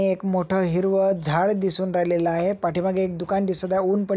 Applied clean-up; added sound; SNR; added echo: none; none; none; none.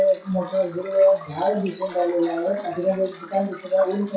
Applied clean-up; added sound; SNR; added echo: classical method WPE with log-MMSE.